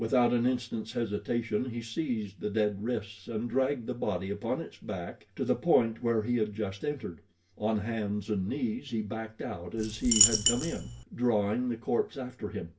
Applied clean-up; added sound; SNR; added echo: none; Coin (dropping); -3 dB; reverberation time 0.2 s.